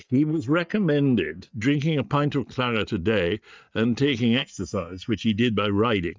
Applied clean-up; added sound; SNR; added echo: neural mask model DeepFilterNet 3.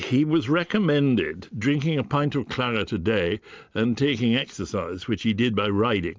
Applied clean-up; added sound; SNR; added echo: none; none; none; none.